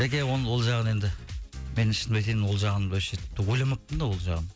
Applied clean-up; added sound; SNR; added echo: none; none; none; none.